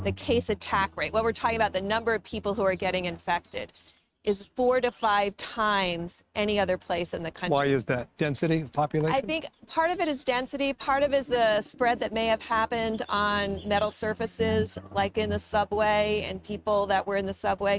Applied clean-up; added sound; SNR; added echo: neural mask model RNNoise.